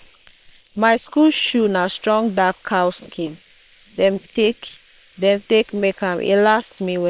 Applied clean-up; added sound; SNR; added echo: neural separator model SepFormer WHAM!.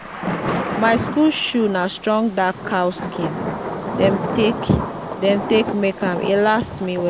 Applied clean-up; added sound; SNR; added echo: none; Thunder / Rain; 6 dB; none.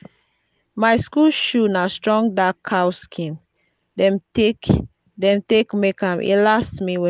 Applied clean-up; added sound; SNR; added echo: none; none; none; none.